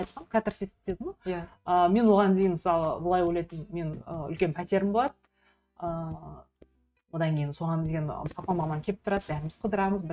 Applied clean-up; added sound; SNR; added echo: neural mask model RNNoise.